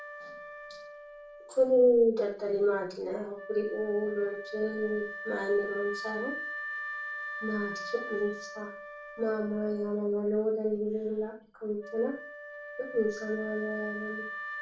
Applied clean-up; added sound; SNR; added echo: none; Wind instrument, woodwind instrument; 11 dB; reverberation time 0.4 s.